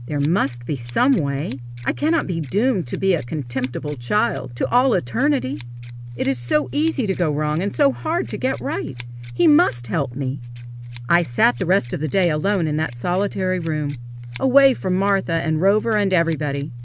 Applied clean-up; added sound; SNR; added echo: none; Scissors; 11 dB; none.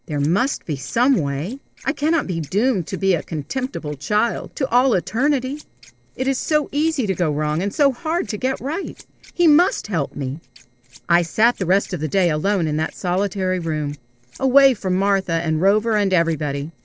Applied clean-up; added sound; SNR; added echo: neural separator model SepFormer DNS4.